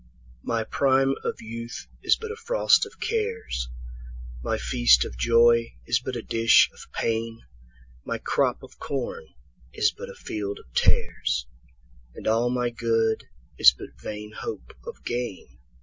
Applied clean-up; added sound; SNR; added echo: none; none; none; none.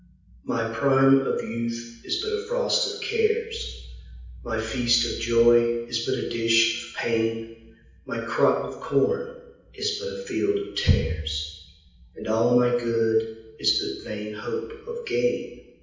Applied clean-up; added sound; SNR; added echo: none; none; none; reverberation time 0.8 s.